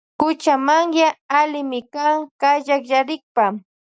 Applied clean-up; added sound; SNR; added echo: none; none; none; none.